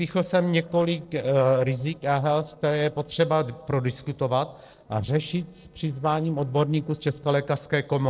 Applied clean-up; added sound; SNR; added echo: neural separator model SepFormer DNS4.